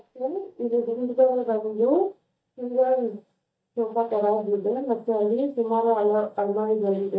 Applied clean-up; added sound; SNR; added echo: neural mask model DeepFilterNet 3.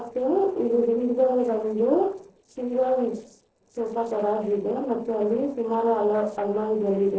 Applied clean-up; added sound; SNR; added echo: neural separator model SepFormer DNS4.